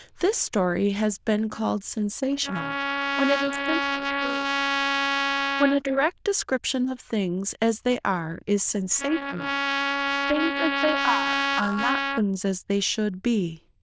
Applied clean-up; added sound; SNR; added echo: neural diffusion model UNIVERSE++.